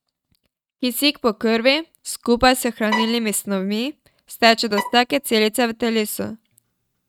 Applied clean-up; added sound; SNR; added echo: neural mask model RNNoise.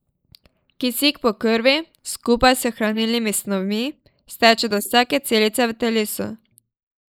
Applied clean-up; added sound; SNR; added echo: neural mask model Resemble Enhance denoiser.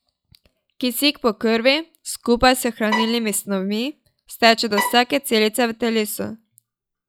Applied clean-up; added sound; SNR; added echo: classical method log-MMSE.